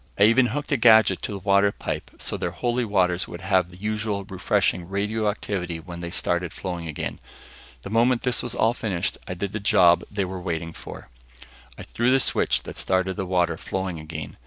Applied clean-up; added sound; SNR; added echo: none; none; none; none.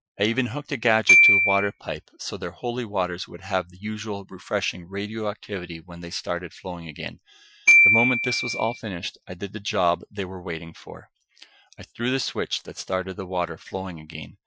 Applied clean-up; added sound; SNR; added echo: classical method Wiener filter.